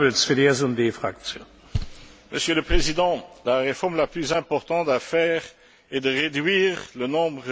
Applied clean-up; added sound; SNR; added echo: none; none; none; none.